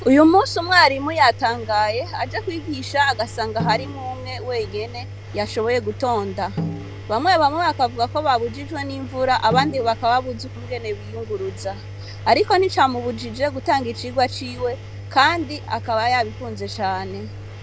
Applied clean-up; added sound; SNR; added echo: none; Snare drum + Engine; 12 dB; none.